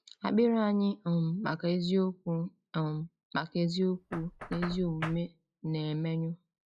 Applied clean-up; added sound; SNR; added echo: classical method log-MMSE.